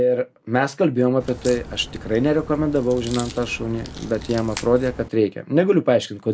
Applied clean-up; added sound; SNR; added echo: none; Crack; 14 dB; none.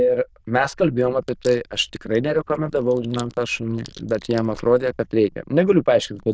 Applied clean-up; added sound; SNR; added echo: neural diffusion model UNIVERSE++.